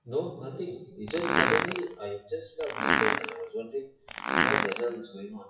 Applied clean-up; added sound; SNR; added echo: classical method WPE with log-MMSE.